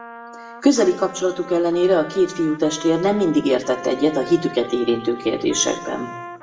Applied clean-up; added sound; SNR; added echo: none; Trumpet; 16 dB; reverberation time 0.7 s.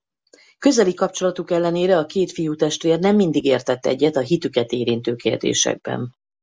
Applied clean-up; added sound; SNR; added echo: none; none; none; none.